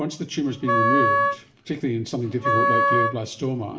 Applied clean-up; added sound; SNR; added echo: none; Wind instrument, woodwind instrument; -4 dB; reverberation time 0.6 s.